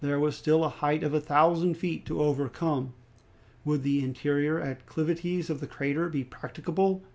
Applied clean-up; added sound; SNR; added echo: none; none; none; none.